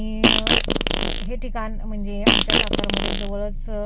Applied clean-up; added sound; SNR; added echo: none; Fart; -4 dB; none.